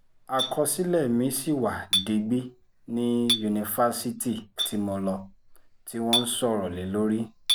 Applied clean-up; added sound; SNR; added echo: none; Chink, clink; 6 dB; none.